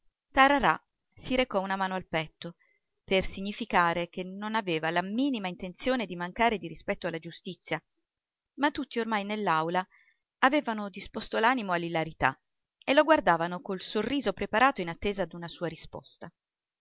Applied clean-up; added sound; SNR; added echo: none; none; none; none.